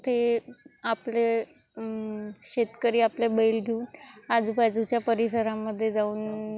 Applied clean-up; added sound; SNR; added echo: none; none; none; none.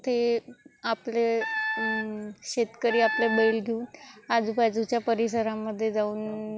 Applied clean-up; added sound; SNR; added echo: none; Wind instrument, woodwind instrument; 5 dB; none.